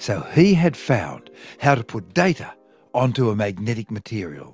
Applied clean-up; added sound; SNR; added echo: none; none; none; none.